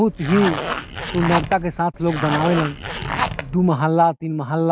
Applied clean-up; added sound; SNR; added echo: none; Zipper (clothing); 6 dB; none.